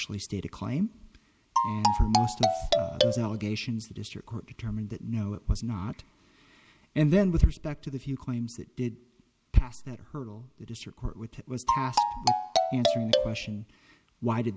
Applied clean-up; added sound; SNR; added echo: none; Marimba, xylophone; -4 dB; none.